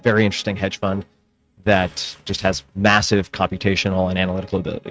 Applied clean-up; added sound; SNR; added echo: neural mask model RNNoise.